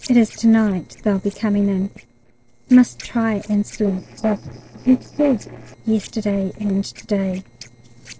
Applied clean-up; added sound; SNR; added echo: neural separator model SepFormer DNS4.